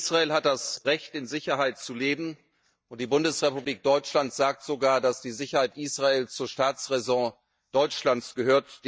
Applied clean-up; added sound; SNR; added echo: neural mask model DeepFilterNet 3.